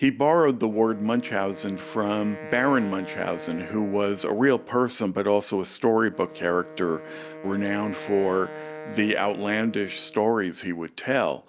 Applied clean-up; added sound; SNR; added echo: none; Wind instrument, woodwind instrument; 16 dB; none.